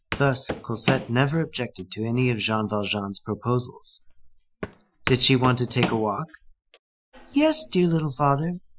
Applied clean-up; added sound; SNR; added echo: classical method Wiener filter.